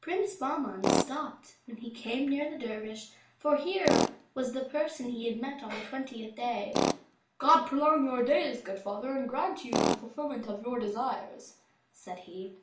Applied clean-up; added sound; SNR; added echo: none; Tools; 4 dB; reverberation time 0.3 s.